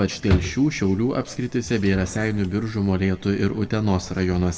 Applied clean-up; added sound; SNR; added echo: none; Drawer open or close; 11 dB; reverberation time 1.1 s.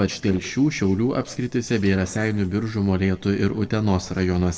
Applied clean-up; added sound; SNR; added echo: neural separator model SepFormer DNS4.